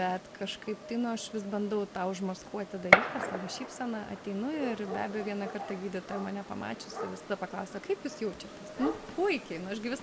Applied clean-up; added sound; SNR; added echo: none; Gunshot, gunfire; 1 dB; none.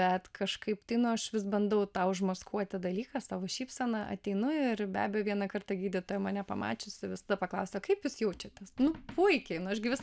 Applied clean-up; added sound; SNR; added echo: none; none; none; none.